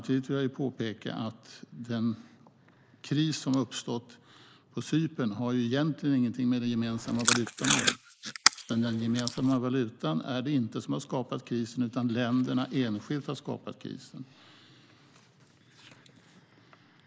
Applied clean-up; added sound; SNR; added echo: neural mask model Resemble Enhance denoiser.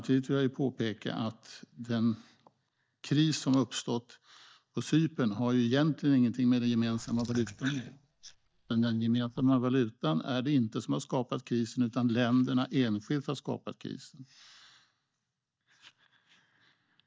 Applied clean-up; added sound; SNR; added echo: neural mask model DeepFilterNet 3.